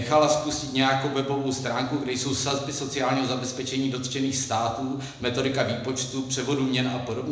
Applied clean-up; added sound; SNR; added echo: none; none; none; reverberation time 0.9 s.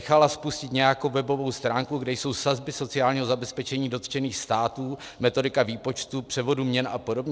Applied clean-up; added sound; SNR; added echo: none; none; none; none.